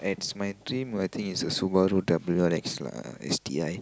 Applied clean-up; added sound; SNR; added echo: none; none; none; none.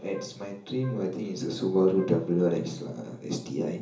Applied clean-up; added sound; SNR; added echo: none; Wind instrument, woodwind instrument; 20 dB; reverberation time 0.7 s.